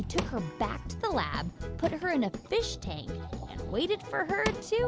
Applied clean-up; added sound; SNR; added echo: none; Drawer open or close / Wood; 10 dB; none.